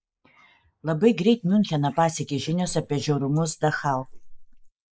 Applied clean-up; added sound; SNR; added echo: neural mask model Resemble Enhance denoiser.